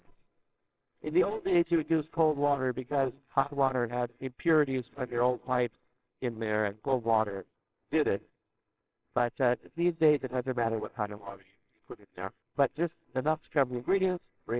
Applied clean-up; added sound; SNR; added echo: neural separator model SepFormer WHAMR!.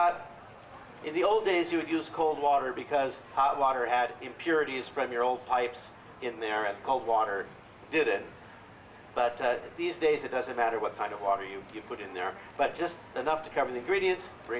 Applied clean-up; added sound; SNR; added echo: none; none; none; none.